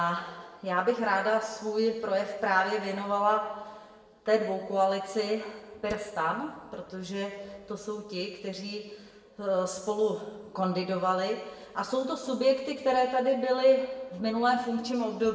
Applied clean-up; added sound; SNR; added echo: none; Tools; 19 dB; reverberation time 1.1 s.